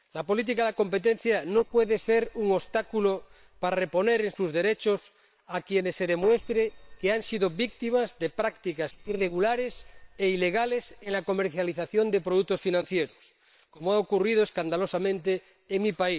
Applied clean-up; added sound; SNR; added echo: neural separator model SepFormer WHAM!.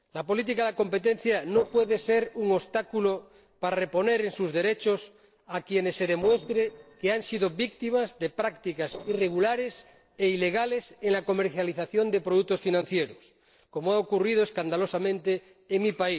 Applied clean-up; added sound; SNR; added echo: neural separator model SepFormer DNS4.